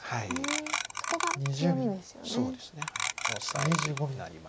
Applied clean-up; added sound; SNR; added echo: none; Clock; 1 dB; none.